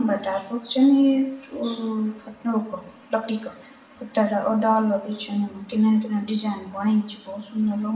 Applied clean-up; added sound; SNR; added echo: none; none; none; reverberation time 0.8 s.